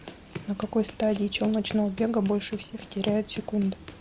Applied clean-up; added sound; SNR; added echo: none; Run; 17 dB; none.